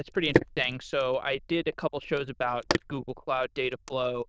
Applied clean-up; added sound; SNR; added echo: neural diffusion model UNIVERSE++.